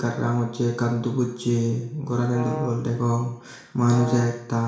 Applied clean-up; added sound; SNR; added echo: none; Brass instrument; 10 dB; reverberation time 0.7 s.